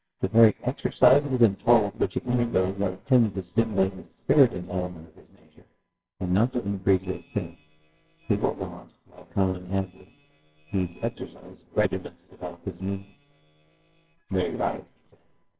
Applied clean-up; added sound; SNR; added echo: neural separator model SepFormer WHAMR!.